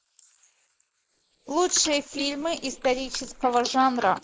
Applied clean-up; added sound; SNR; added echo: neural mask model Resemble Enhance denoiser.